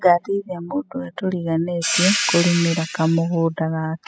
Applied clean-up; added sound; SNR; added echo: classical method spectral subtraction.